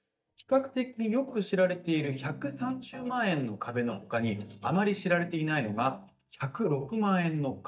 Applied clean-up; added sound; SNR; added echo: neural mask model DeepFilterNet 3.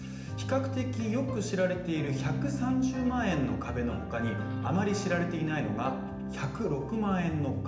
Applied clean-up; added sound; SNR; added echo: none; Bowed string instrument; 18 dB; reverberation time 0.8 s.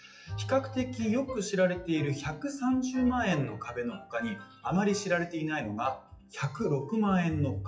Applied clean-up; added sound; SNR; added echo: classical method WPE with log-MMSE.